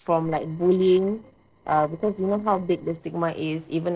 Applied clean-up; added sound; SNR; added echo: neural separator model SepFormer DNS4.